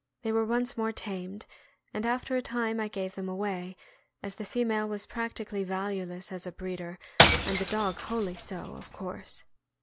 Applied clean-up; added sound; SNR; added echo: none; Shatter / Crushing; -4 dB; none.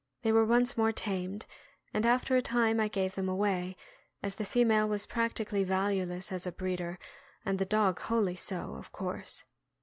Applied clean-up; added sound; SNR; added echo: none; none; none; none.